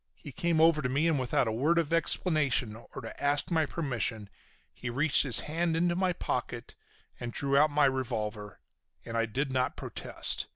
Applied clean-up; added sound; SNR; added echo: none; none; none; none.